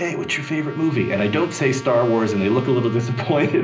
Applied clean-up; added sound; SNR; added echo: none; Trumpet; 19 dB; reverberation time 0.5 s.